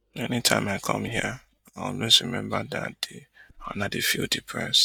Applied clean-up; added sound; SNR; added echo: neural mask model DeepFilterNet 3.